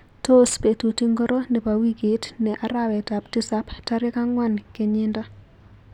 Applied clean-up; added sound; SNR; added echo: none; none; none; none.